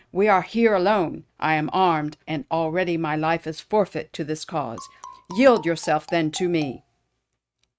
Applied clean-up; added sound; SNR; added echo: neural mask model RNNoise.